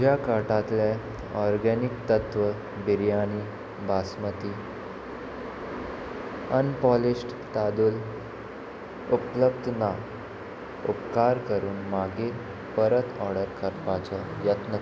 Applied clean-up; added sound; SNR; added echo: none; none; none; none.